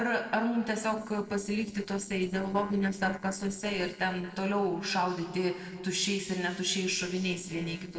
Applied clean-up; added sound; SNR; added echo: neural separator model SepFormer DNS4.